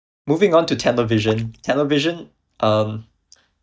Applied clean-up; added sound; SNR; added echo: neural mask model DeepFilterNet 3.